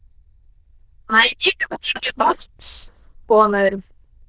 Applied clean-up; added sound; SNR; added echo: neural diffusion model UNIVERSE++.